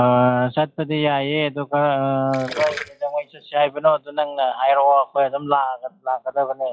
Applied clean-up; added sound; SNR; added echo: classical method log-MMSE.